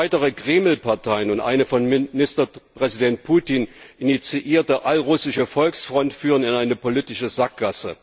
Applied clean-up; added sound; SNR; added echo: none; none; none; none.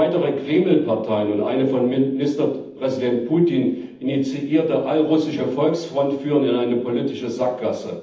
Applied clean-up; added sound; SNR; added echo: none; none; none; reverberation time 0.8 s.